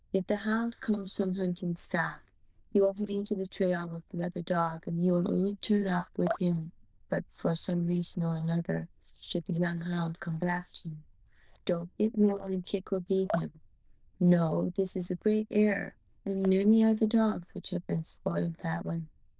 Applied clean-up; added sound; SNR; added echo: neural diffusion model UNIVERSE++.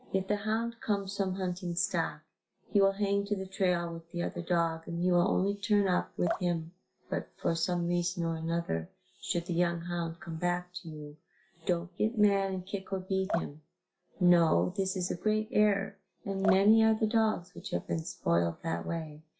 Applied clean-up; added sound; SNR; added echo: classical method log-MMSE.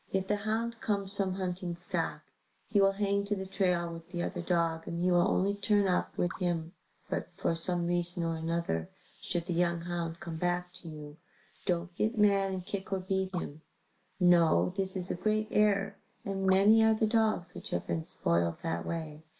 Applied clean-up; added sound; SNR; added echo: neural mask model Resemble Enhance denoiser.